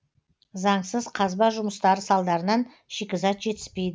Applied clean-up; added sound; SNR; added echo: none; none; none; none.